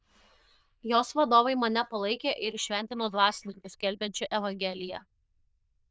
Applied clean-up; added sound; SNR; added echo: neural diffusion model UNIVERSE++.